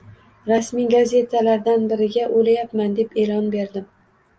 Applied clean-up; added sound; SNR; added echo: none; none; none; none.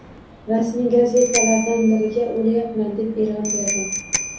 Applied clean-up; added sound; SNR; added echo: none; Bicycle bell; 8 dB; reverberation time 0.5 s.